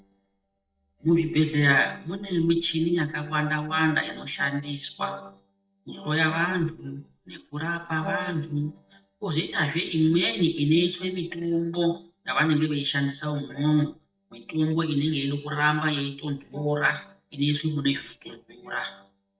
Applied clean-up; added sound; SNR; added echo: neural mask model DeepFilterNet 3.